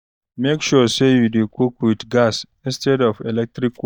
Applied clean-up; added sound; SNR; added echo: neural mask model DeepFilterNet 3.